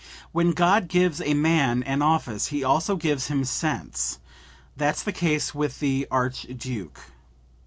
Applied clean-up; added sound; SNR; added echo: none; none; none; none.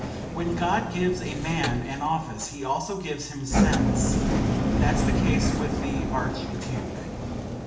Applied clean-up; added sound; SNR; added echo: none; Engine; -4 dB; reverberation time 0.8 s.